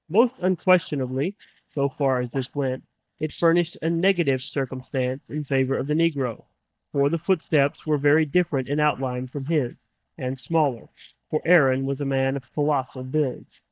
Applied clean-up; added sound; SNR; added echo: neural mask model DeepFilterNet 3.